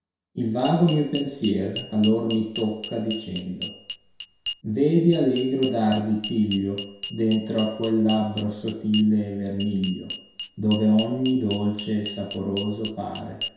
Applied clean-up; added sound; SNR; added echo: none; Glass; 13 dB; reverberation time 0.7 s.